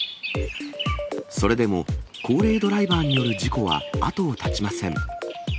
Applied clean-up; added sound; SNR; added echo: none; Bird vocalization, bird call, bird song; 12 dB; none.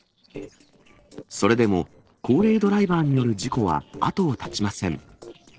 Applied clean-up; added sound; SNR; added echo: neural separator model SepFormer DNS4.